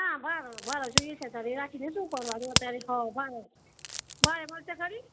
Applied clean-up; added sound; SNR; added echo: none; Crack; -1 dB; none.